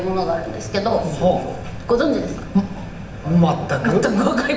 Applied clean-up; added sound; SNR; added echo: none; Vehicle; 17 dB; reverberation time 0.8 s.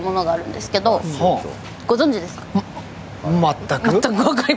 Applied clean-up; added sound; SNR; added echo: none; none; none; none.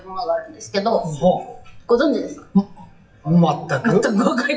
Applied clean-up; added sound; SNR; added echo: classical method WPE with log-MMSE.